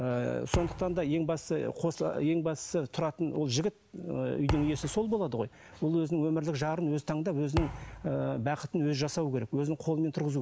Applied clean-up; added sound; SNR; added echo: none; Thump, thud; 9 dB; none.